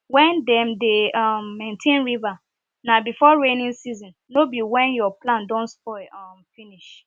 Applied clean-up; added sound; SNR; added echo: none; none; none; none.